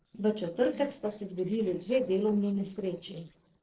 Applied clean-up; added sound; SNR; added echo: neural separator model SepFormer DNS4.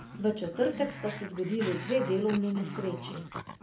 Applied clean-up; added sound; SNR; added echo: none; Growling; 10 dB; reverberation time 0.3 s.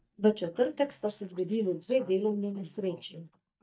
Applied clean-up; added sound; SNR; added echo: neural mask model DeepFilterNet 3.